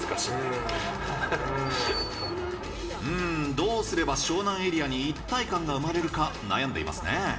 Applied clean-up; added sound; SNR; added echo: none; Door; 14 dB; reverberation time 2.7 s.